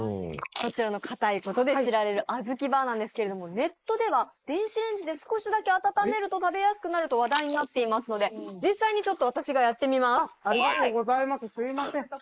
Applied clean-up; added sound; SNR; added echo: neural mask model Resemble Enhance denoiser.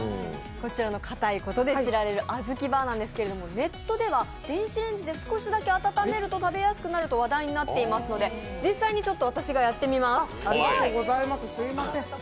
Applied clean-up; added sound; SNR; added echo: none; none; none; none.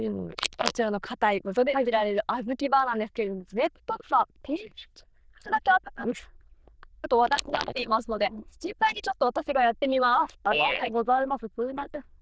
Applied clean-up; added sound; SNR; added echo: neural diffusion model UNIVERSE++.